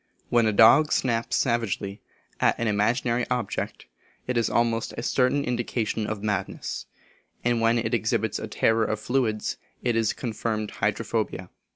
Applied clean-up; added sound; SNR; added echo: none; none; none; none.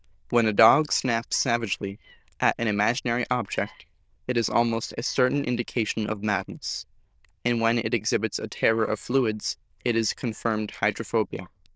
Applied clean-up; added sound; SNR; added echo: neural diffusion model UNIVERSE++.